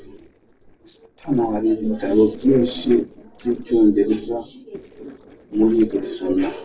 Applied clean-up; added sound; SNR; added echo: neural separator model SepFormer DNS4.